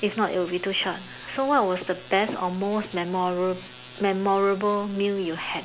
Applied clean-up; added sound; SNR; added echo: none; none; none; none.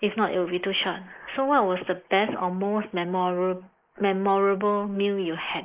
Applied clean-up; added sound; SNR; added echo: neural mask model Resemble Enhance denoiser.